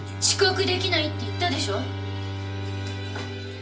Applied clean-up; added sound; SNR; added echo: none; Bowed string instrument; 3 dB; reverberation time 0.3 s.